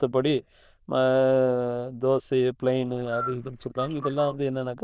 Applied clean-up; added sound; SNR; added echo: neural diffusion model UNIVERSE++.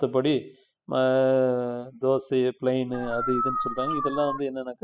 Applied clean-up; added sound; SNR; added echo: classical method spectral subtraction.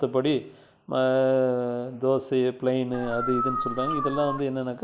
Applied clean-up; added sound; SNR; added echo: none; Dog; 4 dB; none.